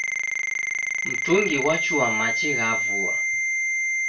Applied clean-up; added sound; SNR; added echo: none; Ringtone; -3 dB; reverberation time 0.2 s.